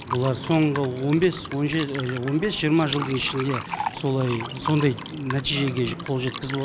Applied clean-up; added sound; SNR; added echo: none; Fill (with liquid); 11 dB; none.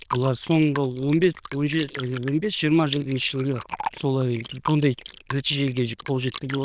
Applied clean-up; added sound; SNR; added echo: neural diffusion model UNIVERSE++.